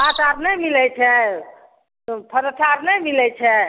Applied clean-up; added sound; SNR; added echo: none; Cricket; 14 dB; none.